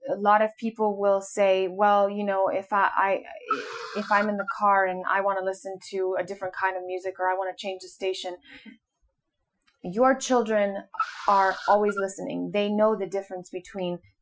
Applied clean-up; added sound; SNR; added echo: classical method Wiener filter.